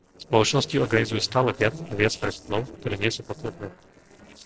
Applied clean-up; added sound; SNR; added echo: neural separator model SepFormer DNS4.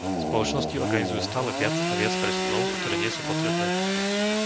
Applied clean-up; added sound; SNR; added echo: none; Sawing / Engine; -5 dB; none.